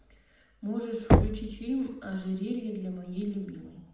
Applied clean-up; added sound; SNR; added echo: none; Knock; -5 dB; reverberation time 0.8 s.